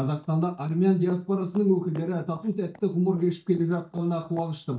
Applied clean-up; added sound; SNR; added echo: neural mask model DeepFilterNet 3.